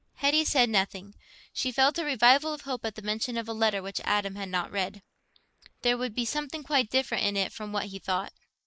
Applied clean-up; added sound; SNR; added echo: neural mask model Resemble Enhance denoiser.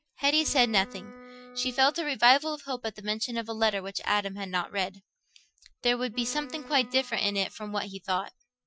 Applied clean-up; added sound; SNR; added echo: classical method Wiener filter.